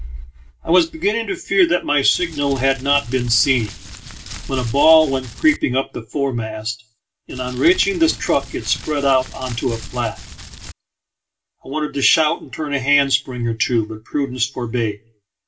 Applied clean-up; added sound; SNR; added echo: none; Crumpling, crinkling; 13 dB; reverberation time 0.2 s.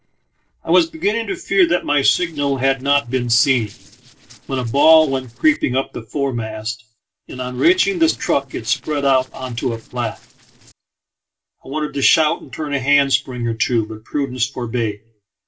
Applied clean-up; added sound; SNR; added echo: neural separator model SepFormer DNS4.